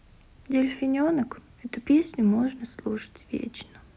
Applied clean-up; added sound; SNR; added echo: none; none; none; none.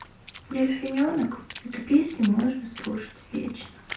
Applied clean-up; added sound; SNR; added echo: none; Water / Splash, splatter; 18 dB; reverberation time 0.3 s.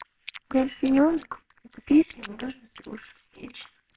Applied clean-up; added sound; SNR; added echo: neural separator model SepFormer WHAMR!.